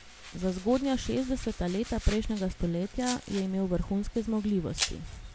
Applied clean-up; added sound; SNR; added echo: none; Domestic sounds, home sounds; 12 dB; none.